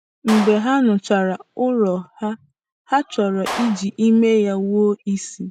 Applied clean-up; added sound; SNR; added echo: none; Clapping; 14 dB; none.